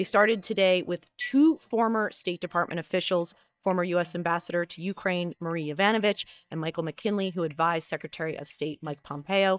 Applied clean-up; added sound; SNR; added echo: neural mask model DeepFilterNet 3.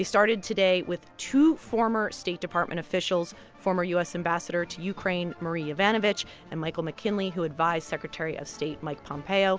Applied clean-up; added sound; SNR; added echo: none; none; none; none.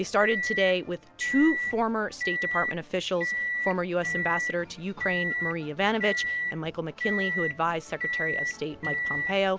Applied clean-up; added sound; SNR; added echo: none; Microwave oven; 3 dB; none.